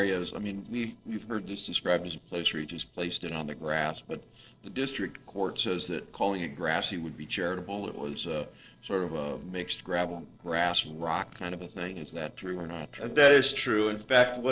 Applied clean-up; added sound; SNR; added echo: neural separator model SepFormer DNS4.